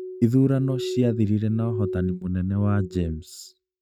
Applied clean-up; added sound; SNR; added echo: neural mask model RNNoise.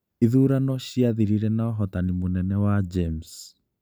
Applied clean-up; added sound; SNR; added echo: none; none; none; none.